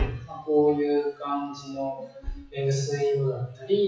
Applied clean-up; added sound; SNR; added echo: classical method WPE with log-MMSE.